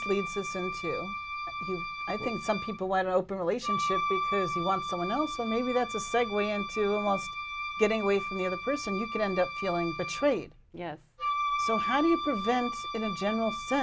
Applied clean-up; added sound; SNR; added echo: none; Wind instrument, woodwind instrument; 4 dB; none.